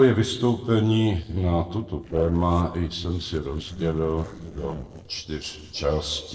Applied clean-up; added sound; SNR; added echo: neural separator model SepFormer DNS4.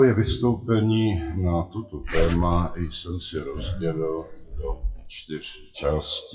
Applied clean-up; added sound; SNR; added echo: classical method WPE with log-MMSE.